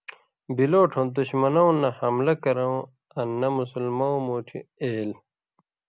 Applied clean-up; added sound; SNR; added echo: none; none; none; none.